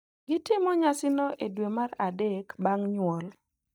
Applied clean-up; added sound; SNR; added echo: neural mask model DeepFilterNet 3.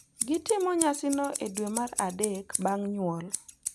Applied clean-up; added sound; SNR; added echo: none; Scissors; 3 dB; none.